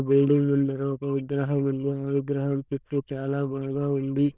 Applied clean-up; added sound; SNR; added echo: neural diffusion model UNIVERSE++.